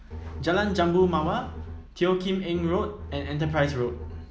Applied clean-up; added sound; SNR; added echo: none; Bowed string instrument; 11 dB; none.